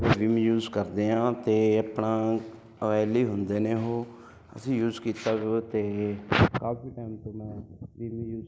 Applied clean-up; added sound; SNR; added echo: none; none; none; none.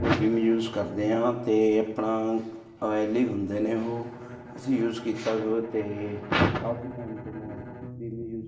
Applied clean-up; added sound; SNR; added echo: none; Bowed string instrument; 16 dB; reverberation time 0.7 s.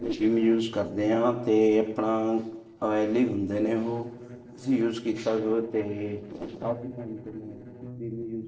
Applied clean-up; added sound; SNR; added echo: neural separator model SepFormer DNS4.